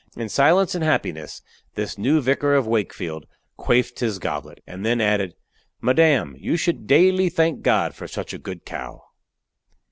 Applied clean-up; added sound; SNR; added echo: none; none; none; none.